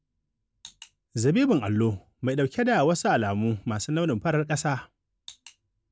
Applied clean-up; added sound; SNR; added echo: none; none; none; none.